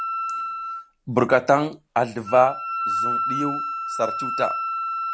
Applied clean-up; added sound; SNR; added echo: none; Wind instrument, woodwind instrument; 4 dB; none.